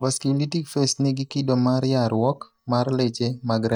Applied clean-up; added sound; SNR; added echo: neural mask model DeepFilterNet 3.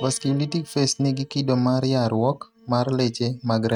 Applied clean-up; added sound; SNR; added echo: neural mask model RNNoise.